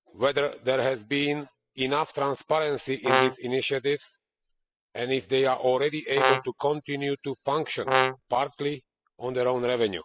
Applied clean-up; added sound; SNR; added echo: classical method spectral subtraction.